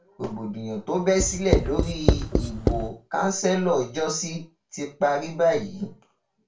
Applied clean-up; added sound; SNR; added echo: none; Writing; -2 dB; reverberation time 0.3 s.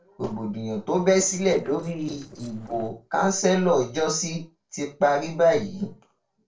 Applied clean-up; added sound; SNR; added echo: neural separator model SepFormer DNS4.